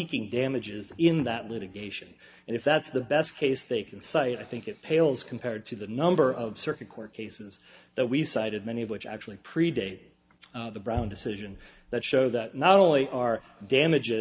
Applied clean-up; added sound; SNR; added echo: none; none; none; none.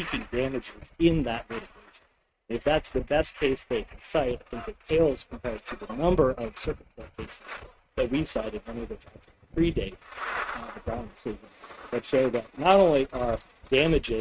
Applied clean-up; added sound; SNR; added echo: neural mask model RNNoise.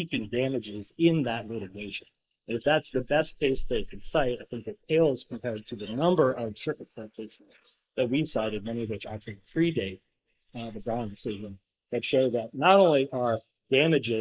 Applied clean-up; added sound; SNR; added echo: neural mask model Resemble Enhance denoiser.